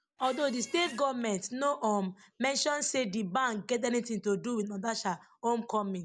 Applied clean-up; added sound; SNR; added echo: none; Squeak; 16 dB; none.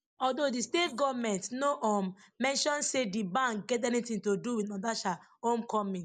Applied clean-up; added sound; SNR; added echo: neural mask model Resemble Enhance denoiser.